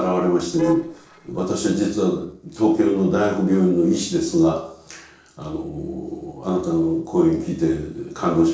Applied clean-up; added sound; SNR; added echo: neural separator model SepFormer DNS4.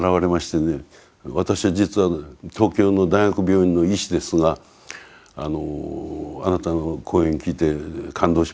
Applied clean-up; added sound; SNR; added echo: none; none; none; none.